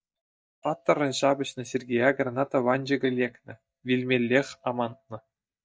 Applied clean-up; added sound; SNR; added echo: neural mask model DeepFilterNet 3.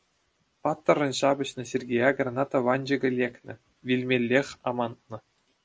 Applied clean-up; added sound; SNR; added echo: none; none; none; none.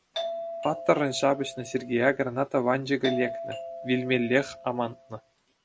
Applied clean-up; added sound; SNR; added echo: none; Doorbell; 10 dB; none.